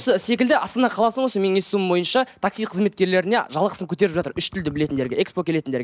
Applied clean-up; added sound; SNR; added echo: none; none; none; none.